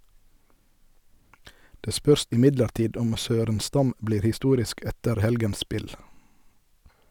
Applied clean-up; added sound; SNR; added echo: none; none; none; none.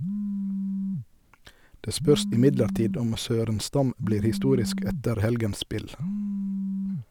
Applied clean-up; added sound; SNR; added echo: none; Telephone; 4 dB; none.